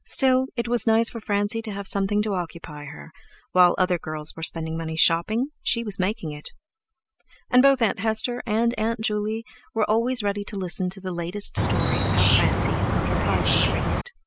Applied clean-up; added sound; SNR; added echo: none; Bird; -4 dB; none.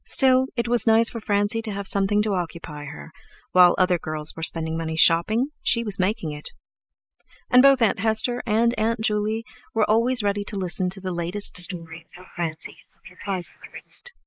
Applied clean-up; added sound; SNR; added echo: neural mask model Resemble Enhance denoiser.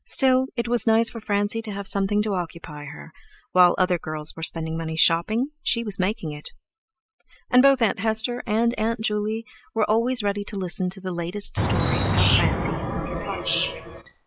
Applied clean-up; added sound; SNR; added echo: classical method log-MMSE.